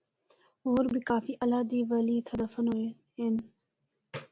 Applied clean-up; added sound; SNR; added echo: none; none; none; none.